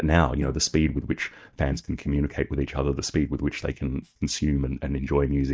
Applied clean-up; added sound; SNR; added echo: neural mask model DeepFilterNet 3.